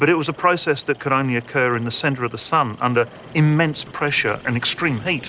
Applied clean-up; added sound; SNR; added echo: none; none; none; none.